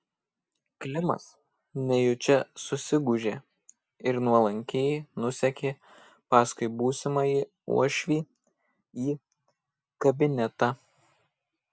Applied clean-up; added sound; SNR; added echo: none; none; none; none.